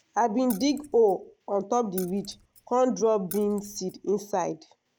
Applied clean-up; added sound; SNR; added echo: none; Keys jangling; 19 dB; none.